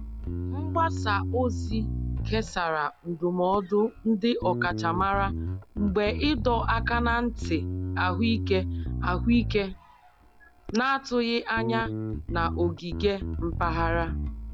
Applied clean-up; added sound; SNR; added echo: none; Bass guitar; 4 dB; none.